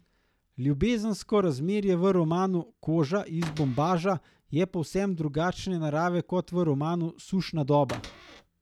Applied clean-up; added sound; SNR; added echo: none; Cupboard open or close / Door; 15 dB; none.